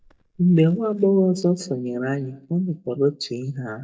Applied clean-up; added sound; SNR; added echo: neural mask model DeepFilterNet 3.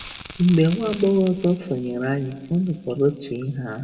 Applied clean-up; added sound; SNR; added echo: none; Crackle; 17 dB; reverberation time 1.2 s.